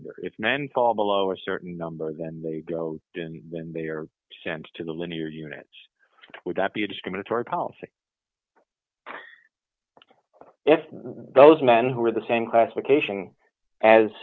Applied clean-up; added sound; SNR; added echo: none; none; none; none.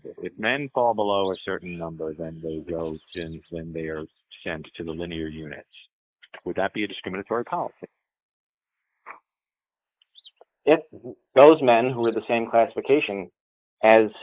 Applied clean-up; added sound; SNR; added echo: neural mask model Resemble Enhance denoiser.